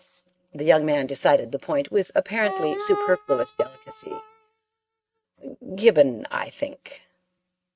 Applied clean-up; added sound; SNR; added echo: neural mask model RNNoise.